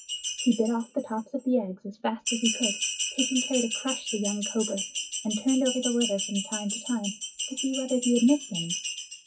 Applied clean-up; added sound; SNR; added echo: classical method WPE with log-MMSE.